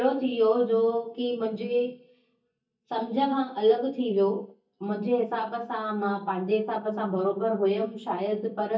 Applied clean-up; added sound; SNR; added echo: neural mask model DeepFilterNet 3.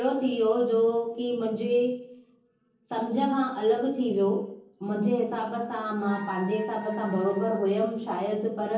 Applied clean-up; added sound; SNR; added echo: neural separator model SepFormer DNS4.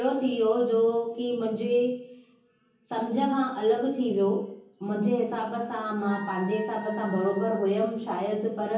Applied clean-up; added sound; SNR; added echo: none; Wind instrument, woodwind instrument; 17 dB; reverberation time 0.7 s.